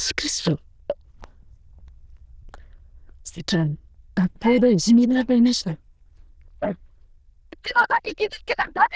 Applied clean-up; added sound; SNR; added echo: neural diffusion model UNIVERSE++.